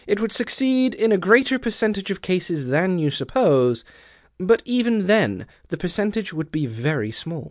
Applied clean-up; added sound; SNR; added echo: none; none; none; none.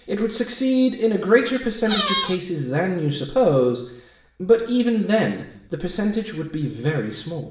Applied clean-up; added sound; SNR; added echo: none; Squeak; 3 dB; reverberation time 0.7 s.